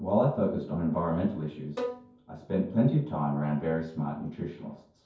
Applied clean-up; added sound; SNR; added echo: none; Bowed string instrument; 11 dB; reverberation time 0.6 s.